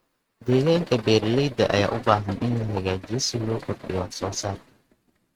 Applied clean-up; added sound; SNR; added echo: neural mask model RNNoise.